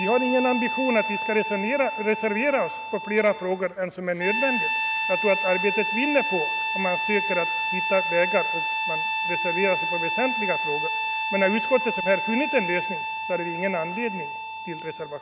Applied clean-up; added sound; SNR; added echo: none; Harmonica; 1 dB; none.